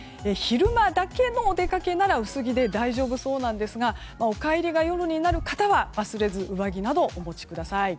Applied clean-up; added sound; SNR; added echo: none; Bass drum + Squeak; 13 dB; none.